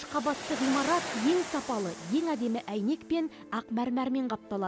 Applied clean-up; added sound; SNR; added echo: none; Waves, surf; 11 dB; none.